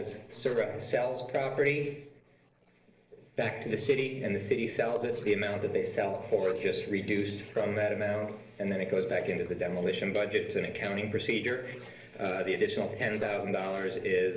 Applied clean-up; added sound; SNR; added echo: neural separator model SepFormer DNS4.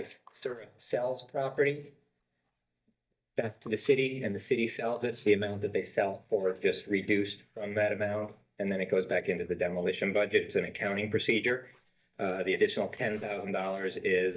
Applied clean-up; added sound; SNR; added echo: neural mask model DeepFilterNet 3.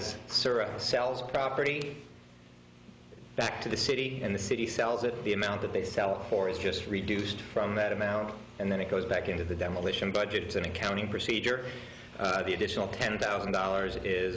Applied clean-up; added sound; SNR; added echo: none; none; none; none.